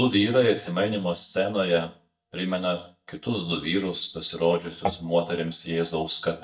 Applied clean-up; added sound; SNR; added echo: neural mask model DeepFilterNet 3.